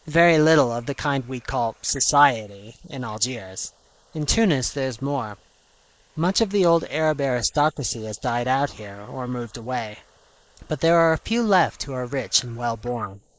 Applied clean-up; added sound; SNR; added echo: neural mask model Resemble Enhance denoiser.